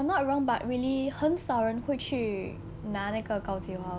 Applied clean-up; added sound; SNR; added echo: none; none; none; none.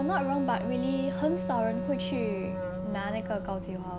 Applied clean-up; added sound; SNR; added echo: none; Wind instrument, woodwind instrument; 3 dB; none.